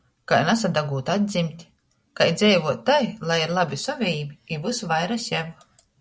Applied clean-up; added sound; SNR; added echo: none; none; none; none.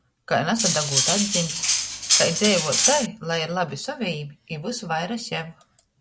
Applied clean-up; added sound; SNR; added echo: none; Cutlery, silverware; -4 dB; none.